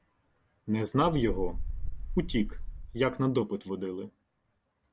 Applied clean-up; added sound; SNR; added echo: none; Wind; 3 dB; none.